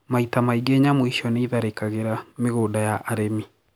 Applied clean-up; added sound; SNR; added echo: none; none; none; none.